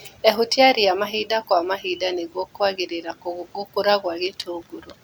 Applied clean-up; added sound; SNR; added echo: none; none; none; none.